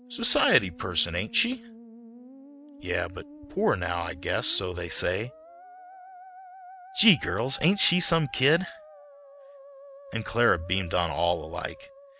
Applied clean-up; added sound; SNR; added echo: none; Musical instrument; 18 dB; none.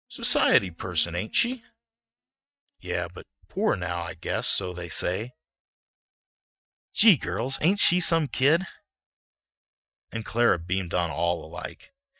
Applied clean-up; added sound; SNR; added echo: neural mask model DeepFilterNet 3.